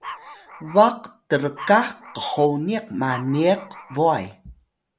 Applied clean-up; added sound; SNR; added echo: none; Dog; 17 dB; none.